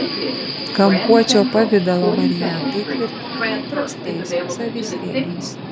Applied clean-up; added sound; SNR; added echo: none; Subway, metro, underground; 3 dB; none.